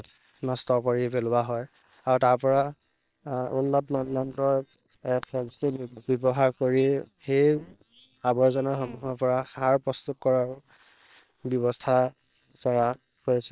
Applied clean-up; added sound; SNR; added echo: neural separator model SepFormer WHAM!.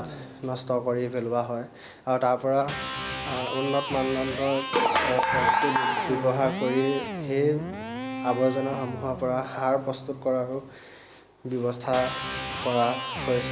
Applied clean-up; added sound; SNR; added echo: none; Electric guitar; 8 dB; none.